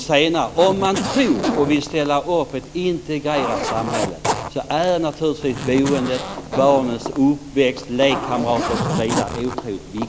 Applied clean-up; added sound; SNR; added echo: none; Zipper (clothing); 7 dB; none.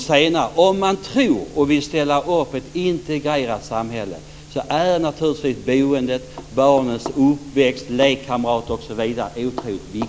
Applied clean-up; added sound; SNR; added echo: none; none; none; none.